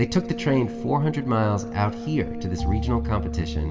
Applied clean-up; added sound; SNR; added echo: none; Brass instrument; 9 dB; reverberation time 1.4 s.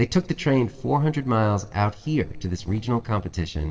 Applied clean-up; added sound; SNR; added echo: neural separator model SepFormer DNS4.